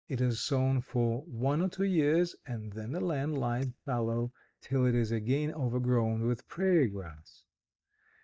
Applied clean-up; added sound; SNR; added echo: neural mask model DeepFilterNet 3.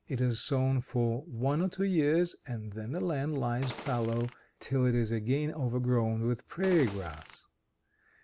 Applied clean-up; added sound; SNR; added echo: none; Gunshot, gunfire; 13 dB; none.